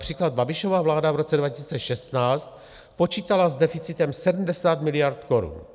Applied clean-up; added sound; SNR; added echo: none; none; none; none.